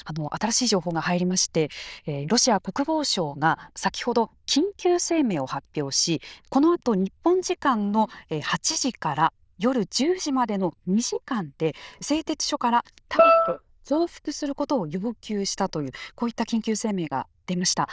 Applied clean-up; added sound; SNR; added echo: neural diffusion model UNIVERSE++.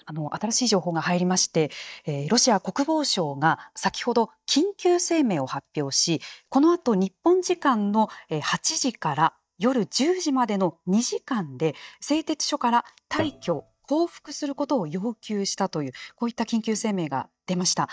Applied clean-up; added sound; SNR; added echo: neural mask model DeepFilterNet 3.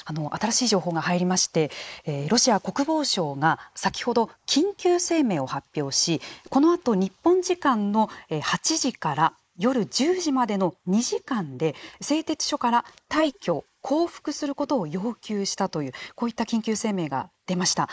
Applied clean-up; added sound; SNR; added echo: neural mask model Resemble Enhance denoiser.